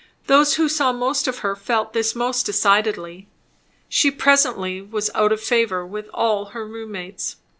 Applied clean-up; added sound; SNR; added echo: none; none; none; none.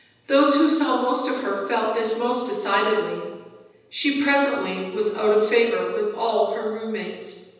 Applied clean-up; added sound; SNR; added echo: none; none; none; reverberation time 1.1 s.